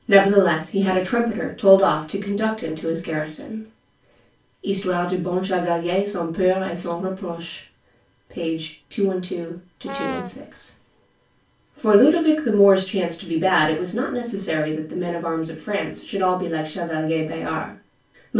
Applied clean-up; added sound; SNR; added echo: none; Brass instrument; 10 dB; reverberation time 0.2 s.